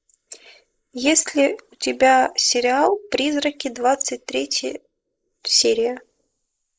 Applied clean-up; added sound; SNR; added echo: neural mask model Resemble Enhance denoiser.